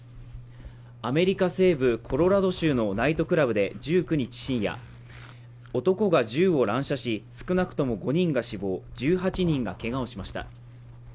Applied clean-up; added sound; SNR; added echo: none; Zipper (clothing); 17 dB; none.